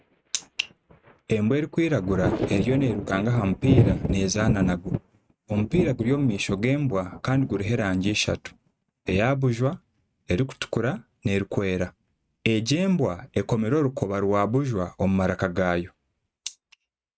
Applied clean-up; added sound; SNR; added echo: neural mask model RNNoise.